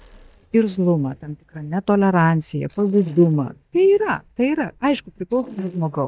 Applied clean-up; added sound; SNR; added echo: neural mask model DeepFilterNet 3.